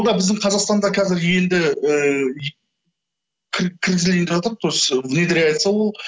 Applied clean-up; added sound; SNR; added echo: none; none; none; none.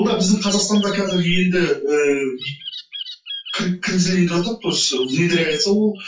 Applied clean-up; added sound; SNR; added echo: classical method WPE with log-MMSE.